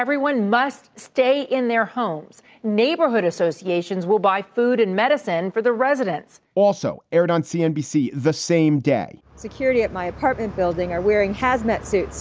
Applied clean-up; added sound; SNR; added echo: none; none; none; none.